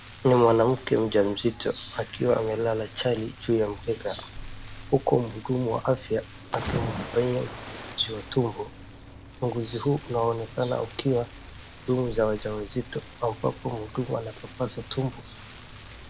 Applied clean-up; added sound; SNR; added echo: none; Cricket / Waves, surf + Rain; 13 dB; none.